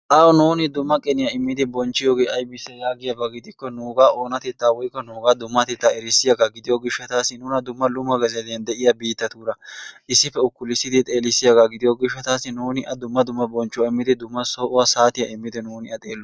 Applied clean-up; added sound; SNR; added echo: none; none; none; none.